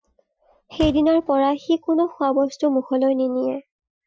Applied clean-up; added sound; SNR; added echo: classical method Wiener filter.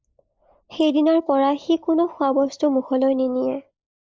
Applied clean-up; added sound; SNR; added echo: neural mask model Resemble Enhance denoiser.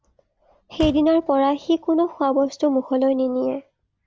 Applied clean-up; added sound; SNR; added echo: none; Motor vehicle (road); 20 dB; none.